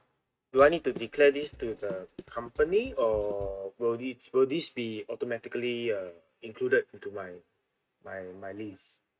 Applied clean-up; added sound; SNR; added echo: neural mask model RNNoise.